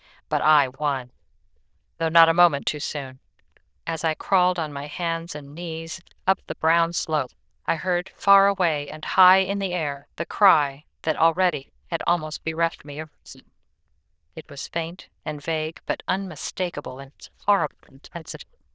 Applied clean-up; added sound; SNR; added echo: neural diffusion model UNIVERSE++.